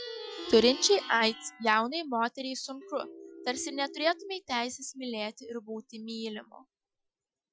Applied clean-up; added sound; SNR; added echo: classical method Wiener filter.